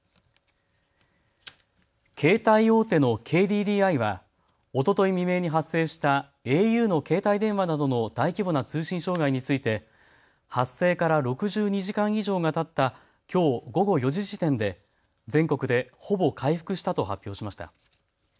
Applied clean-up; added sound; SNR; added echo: none; none; none; none.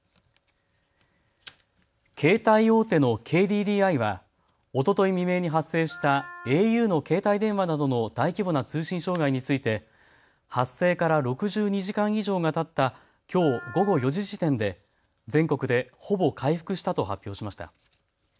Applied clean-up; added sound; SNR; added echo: none; Wind instrument, woodwind instrument; 19 dB; none.